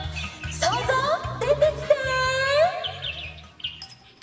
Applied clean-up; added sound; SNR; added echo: none; Bird vocalization, bird call, bird song; 15 dB; reverberation time 2.0 s.